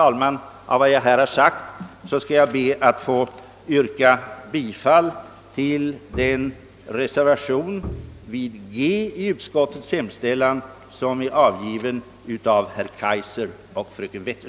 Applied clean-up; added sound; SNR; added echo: none; Bowed string instrument; 16 dB; none.